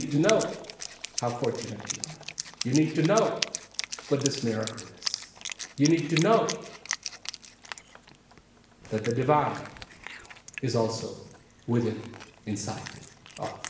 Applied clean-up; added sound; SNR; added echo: none; Wind instrument, woodwind instrument; 10 dB; reverberation time 0.9 s.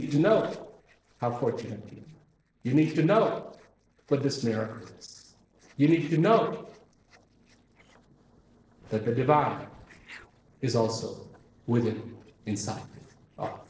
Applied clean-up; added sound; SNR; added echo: neural separator model SepFormer DNS4.